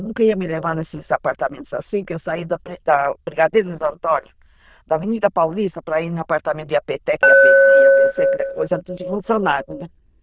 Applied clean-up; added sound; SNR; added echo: neural diffusion model UNIVERSE++.